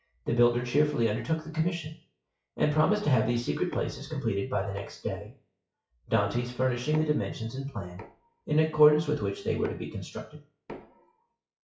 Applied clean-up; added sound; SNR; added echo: classical method WPE with log-MMSE.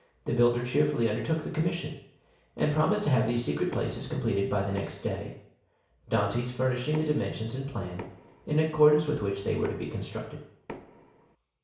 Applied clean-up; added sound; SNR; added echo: none; Knock; 18 dB; reverberation time 0.6 s.